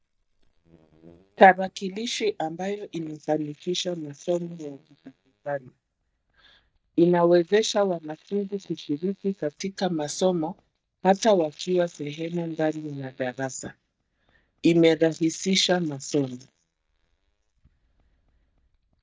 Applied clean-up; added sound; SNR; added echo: neural mask model DeepFilterNet 3.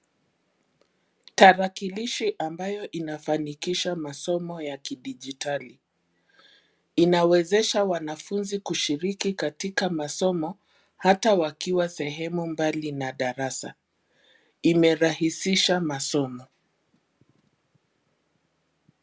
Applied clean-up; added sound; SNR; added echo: none; none; none; none.